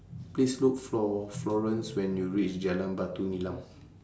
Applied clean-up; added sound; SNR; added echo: none; none; none; none.